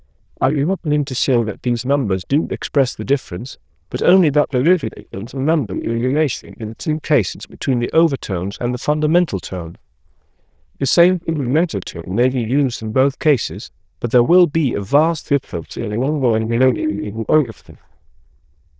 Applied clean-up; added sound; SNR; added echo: neural diffusion model UNIVERSE++.